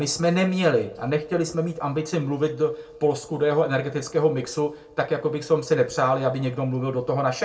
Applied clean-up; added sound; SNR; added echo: none; none; none; reverberation time 0.2 s.